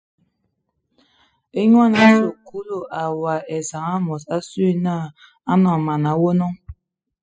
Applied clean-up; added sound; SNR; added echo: classical method spectral subtraction.